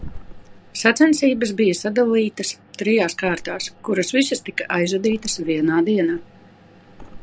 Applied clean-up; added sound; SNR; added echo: none; Thump, thud; 20 dB; none.